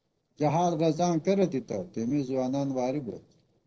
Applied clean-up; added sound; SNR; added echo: neural separator model SepFormer DNS4.